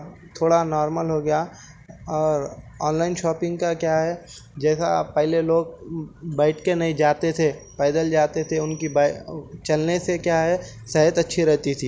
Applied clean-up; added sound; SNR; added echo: none; none; none; none.